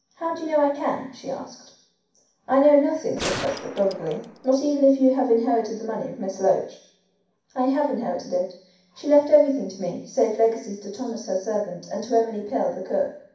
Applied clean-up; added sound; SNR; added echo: none; Gunshot, gunfire; 10 dB; reverberation time 0.6 s.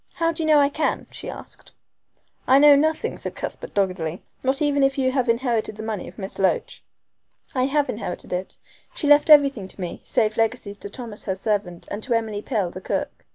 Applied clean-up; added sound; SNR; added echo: none; none; none; none.